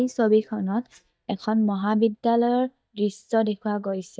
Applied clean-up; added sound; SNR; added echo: neural mask model DeepFilterNet 3.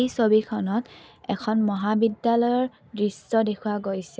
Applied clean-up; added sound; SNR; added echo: none; none; none; none.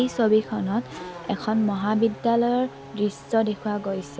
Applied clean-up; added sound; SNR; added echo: none; Race car, auto racing / Accelerating, revving, vroom; 16 dB; none.